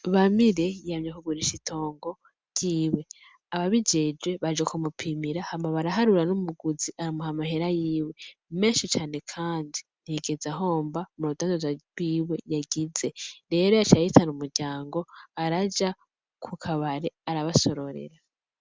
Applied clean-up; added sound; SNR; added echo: none; none; none; none.